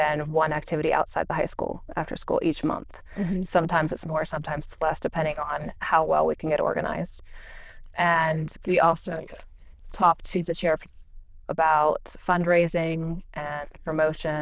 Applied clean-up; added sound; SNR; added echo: neural diffusion model UNIVERSE++.